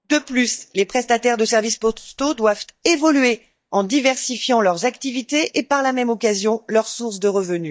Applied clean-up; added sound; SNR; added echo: neural mask model DeepFilterNet 3.